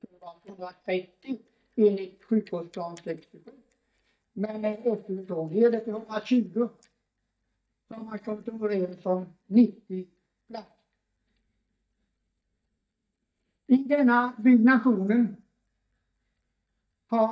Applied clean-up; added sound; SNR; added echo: neural mask model DeepFilterNet 3.